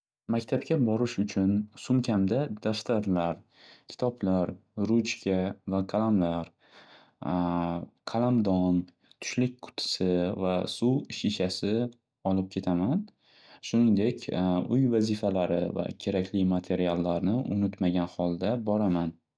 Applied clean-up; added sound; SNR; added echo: none; none; none; none.